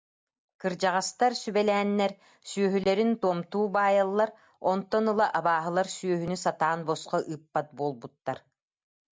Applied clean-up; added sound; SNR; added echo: none; none; none; none.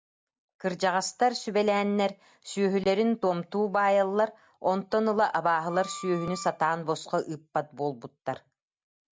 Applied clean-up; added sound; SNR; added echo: none; Wind instrument, woodwind instrument; 16 dB; none.